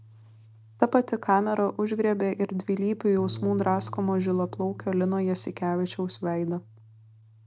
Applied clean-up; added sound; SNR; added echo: none; Bass guitar; 17 dB; none.